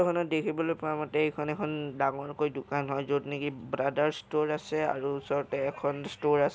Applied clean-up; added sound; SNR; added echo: none; none; none; none.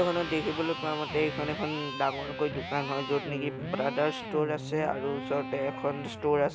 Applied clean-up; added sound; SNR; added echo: none; Electric guitar; 8 dB; none.